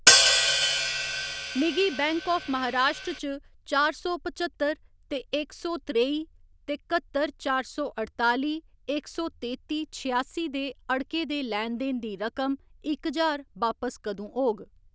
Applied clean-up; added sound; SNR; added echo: none; Hi-hat; -5 dB; none.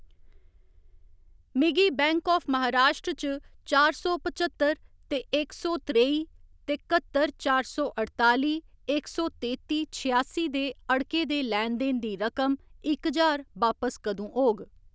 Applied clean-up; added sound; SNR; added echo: none; none; none; none.